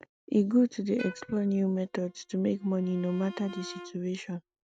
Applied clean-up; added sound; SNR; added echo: neural mask model RNNoise.